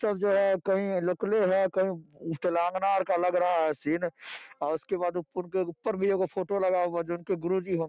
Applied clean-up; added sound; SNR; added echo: none; none; none; none.